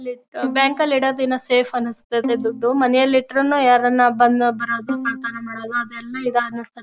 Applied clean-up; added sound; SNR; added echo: none; Bowed string instrument; 13 dB; none.